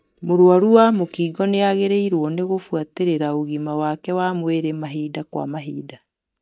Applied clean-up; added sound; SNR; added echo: neural mask model DeepFilterNet 3.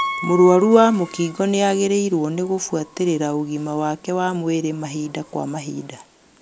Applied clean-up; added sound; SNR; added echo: none; Piano; 16 dB; none.